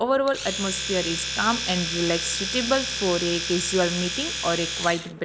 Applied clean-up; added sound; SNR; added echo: none; Domestic sounds, home sounds; 4 dB; none.